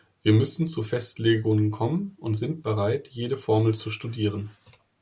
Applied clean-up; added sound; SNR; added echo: none; none; none; none.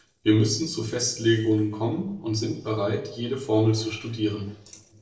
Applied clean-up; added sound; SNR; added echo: neural separator model SepFormer DNS4.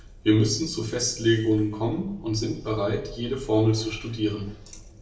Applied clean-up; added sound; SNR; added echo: none; Wind; 19 dB; reverberation time 0.6 s.